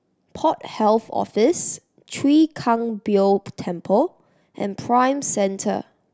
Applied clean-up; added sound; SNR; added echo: none; none; none; none.